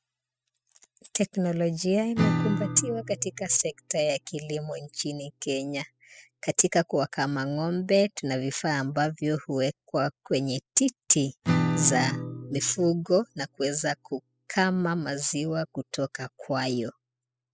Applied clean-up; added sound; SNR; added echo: classical method spectral subtraction.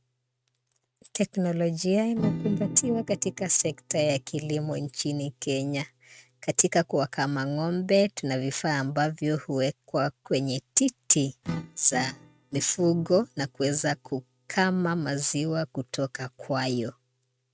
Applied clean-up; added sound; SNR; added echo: neural mask model RNNoise.